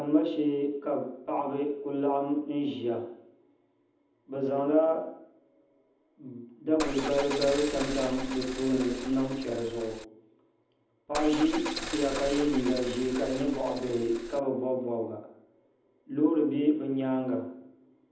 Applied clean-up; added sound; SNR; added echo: none; Car; 8 dB; reverberation time 0.8 s.